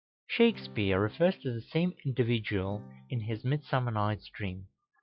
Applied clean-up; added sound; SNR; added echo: classical method log-MMSE.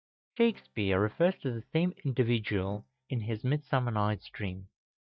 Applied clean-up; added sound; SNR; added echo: neural mask model DeepFilterNet 3.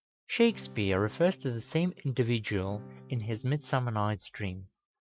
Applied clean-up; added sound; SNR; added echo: neural mask model RNNoise.